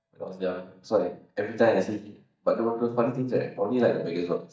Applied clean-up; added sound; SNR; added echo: neural mask model DeepFilterNet 3.